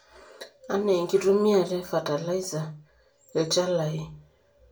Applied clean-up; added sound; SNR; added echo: none; none; none; reverberation time 0.2 s.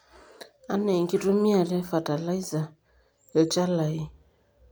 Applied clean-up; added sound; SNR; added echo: none; none; none; none.